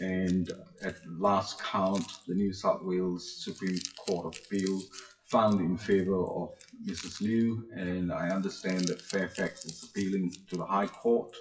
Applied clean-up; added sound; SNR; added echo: classical method WPE with log-MMSE.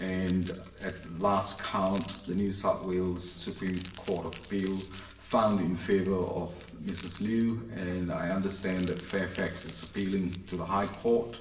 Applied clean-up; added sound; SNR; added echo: none; Crumpling, crinkling; 17 dB; reverberation time 1.0 s.